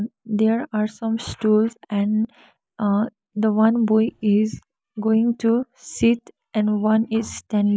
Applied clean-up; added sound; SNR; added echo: neural mask model Resemble Enhance denoiser.